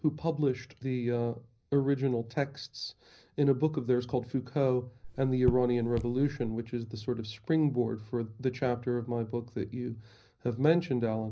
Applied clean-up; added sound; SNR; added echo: none; Raindrop / Drip; 8 dB; reverberation time 0.5 s.